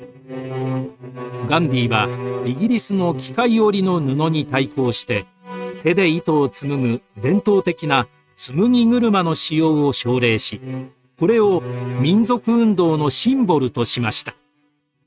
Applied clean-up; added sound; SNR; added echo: neural mask model RNNoise.